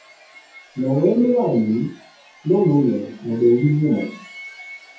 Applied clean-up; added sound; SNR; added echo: classical method WPE with log-MMSE.